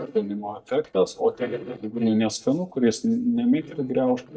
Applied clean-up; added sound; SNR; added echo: neural mask model DeepFilterNet 3.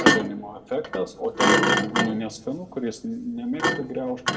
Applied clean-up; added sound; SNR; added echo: none; Thump, thud; -4 dB; reverberation time 1.1 s.